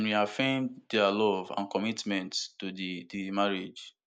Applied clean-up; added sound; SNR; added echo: none; none; none; none.